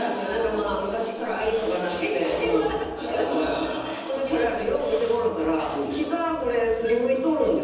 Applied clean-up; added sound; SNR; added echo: none; Squeak; 20 dB; reverberation time 1.1 s.